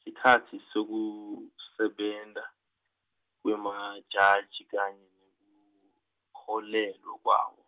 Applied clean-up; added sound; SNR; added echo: none; none; none; none.